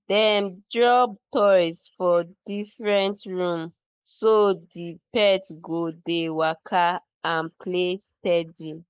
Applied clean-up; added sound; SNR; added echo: neural mask model Resemble Enhance denoiser.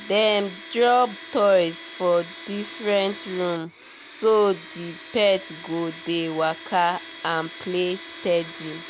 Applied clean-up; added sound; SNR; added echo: none; Domestic sounds, home sounds; 15 dB; none.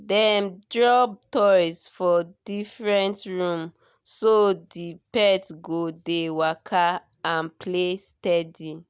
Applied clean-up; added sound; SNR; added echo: none; none; none; none.